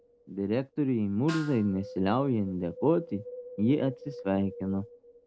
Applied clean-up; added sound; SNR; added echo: none; Wind + Snare drum; 16 dB; none.